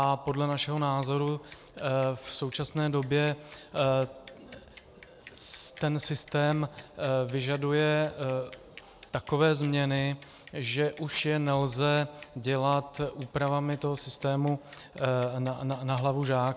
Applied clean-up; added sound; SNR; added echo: none; Bicycle; 12 dB; none.